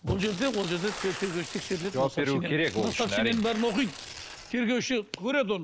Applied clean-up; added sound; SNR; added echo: none; Splash, splatter + Tearing; 12 dB; none.